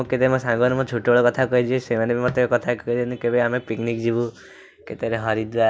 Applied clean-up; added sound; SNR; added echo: none; none; none; none.